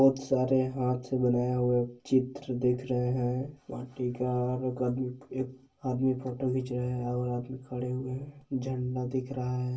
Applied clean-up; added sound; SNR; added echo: none; none; none; reverberation time 0.1 s.